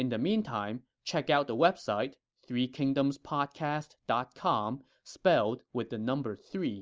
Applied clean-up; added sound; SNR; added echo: none; none; none; none.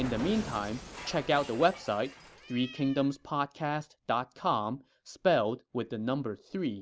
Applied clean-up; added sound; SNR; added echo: none; Cat; 16 dB; none.